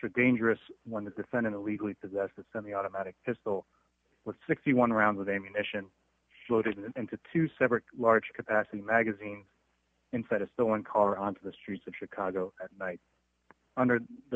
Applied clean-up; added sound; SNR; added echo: none; none; none; none.